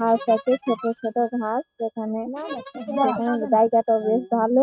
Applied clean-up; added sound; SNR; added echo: neural mask model RNNoise.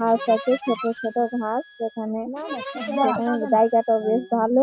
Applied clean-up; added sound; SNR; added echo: none; Harmonica; 15 dB; none.